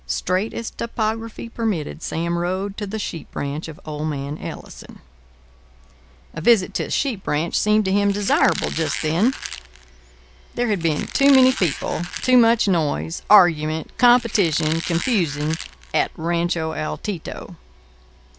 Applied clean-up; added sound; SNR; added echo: none; Squeak; 11 dB; none.